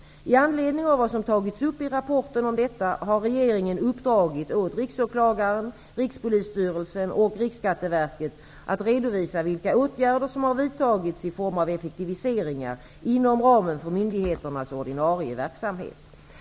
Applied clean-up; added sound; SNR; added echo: none; none; none; none.